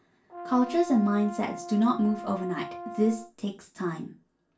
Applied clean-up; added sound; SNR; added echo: none; Brass instrument; 12 dB; reverberation time 0.3 s.